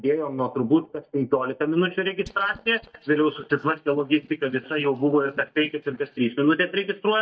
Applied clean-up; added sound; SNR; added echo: neural mask model DeepFilterNet 3.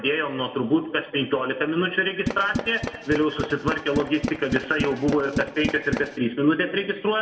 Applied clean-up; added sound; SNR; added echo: none; Tools; 6 dB; reverberation time 1.2 s.